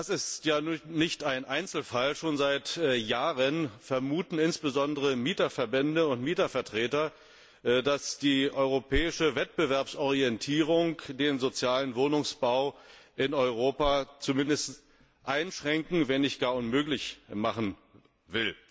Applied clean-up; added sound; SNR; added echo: none; none; none; none.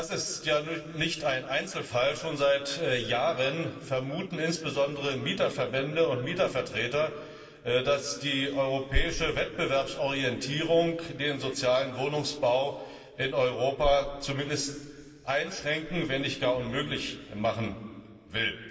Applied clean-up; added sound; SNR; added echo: none; none; none; reverberation time 1.9 s.